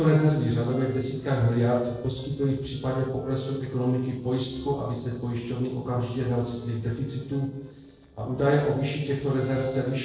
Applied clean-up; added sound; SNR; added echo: neural separator model SepFormer DNS4.